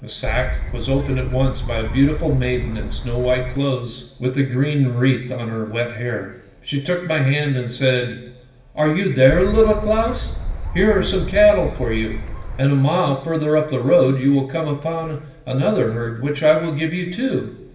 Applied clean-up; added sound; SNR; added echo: none; Gull, seagull / Wind; 5 dB; reverberation time 0.9 s.